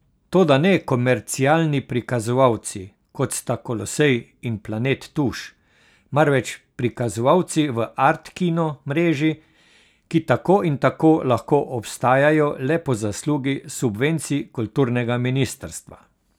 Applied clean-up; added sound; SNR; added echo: none; none; none; none.